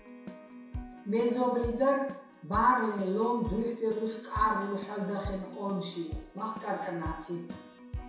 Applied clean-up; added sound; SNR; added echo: none; Keyboard (musical); 12 dB; reverberation time 0.7 s.